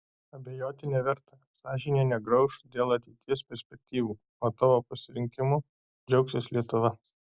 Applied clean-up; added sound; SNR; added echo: none; none; none; none.